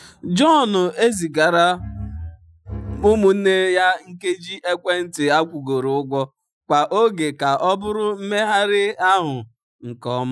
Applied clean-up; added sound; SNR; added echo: classical method Wiener filter.